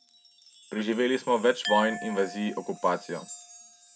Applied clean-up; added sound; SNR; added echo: none; Glass + Chime; 12 dB; none.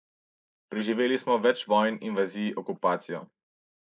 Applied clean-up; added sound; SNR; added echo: neural mask model Resemble Enhance denoiser.